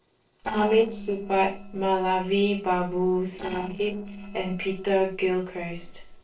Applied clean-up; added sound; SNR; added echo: neural separator model SepFormer DNS4.